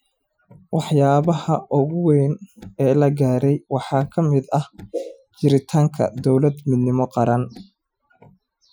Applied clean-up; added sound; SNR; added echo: classical method Wiener filter.